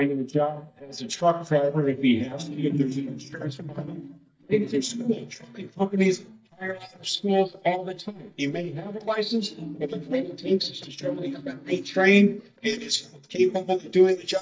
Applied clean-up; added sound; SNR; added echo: neural mask model DeepFilterNet 3.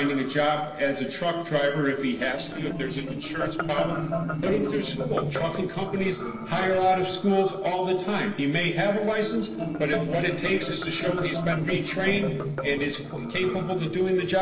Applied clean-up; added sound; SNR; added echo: neural separator model SepFormer DNS4.